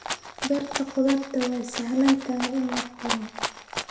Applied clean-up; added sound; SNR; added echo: none; Rattle (instrument); 7 dB; reverberation time 0.8 s.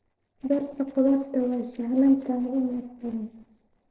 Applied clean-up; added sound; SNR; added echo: neural separator model SepFormer DNS4.